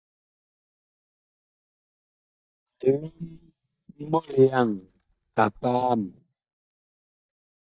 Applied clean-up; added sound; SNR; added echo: neural mask model DeepFilterNet 3.